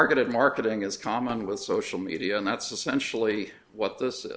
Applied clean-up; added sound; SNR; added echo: neural separator model SepFormer DNS4.